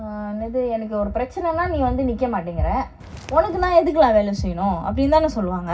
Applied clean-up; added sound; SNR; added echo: none; Walk, footsteps; 16 dB; reverberation time 0.4 s.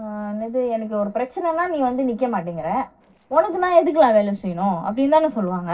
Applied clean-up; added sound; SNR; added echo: neural separator model SepFormer DNS4.